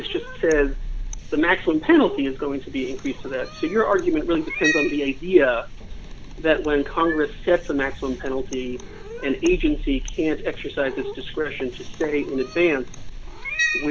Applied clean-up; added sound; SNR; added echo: none; Cat; 8 dB; none.